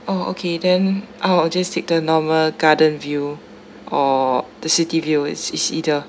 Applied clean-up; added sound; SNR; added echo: none; none; none; none.